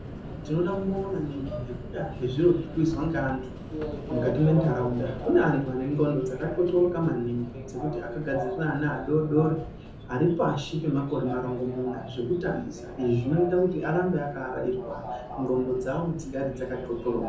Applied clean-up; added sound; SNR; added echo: none; Subway, metro, underground; 10 dB; reverberation time 0.6 s.